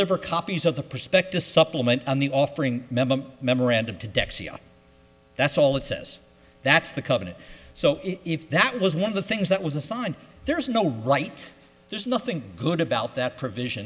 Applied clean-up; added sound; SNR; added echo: none; none; none; none.